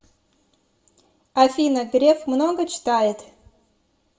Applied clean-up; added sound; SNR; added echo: none; none; none; reverberation time 0.5 s.